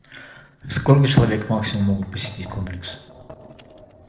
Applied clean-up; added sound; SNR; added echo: neural separator model SepFormer DNS4.